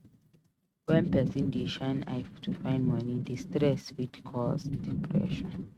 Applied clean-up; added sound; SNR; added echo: neural mask model RNNoise.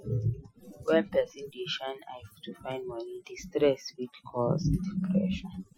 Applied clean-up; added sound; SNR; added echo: classical method Wiener filter.